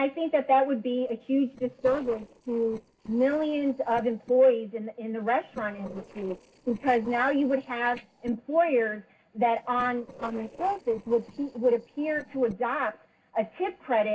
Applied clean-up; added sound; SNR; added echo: neural separator model SepFormer DNS4.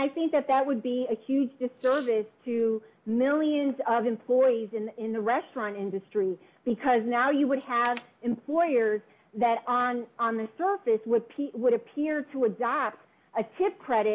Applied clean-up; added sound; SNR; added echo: none; none; none; none.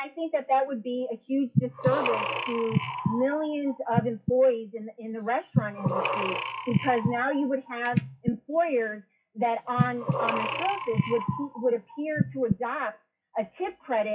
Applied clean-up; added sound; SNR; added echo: classical method WPE with log-MMSE.